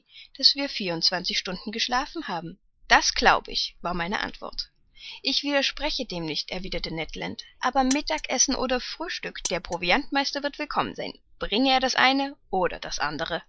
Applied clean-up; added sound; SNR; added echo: neural mask model Resemble Enhance denoiser.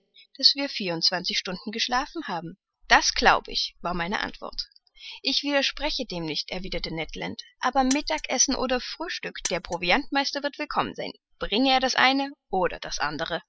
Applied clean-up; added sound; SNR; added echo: classical method spectral subtraction.